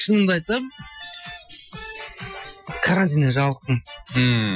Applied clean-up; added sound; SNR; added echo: classical method Wiener filter.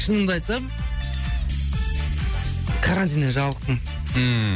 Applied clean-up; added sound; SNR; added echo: none; Rattle (instrument); 11 dB; none.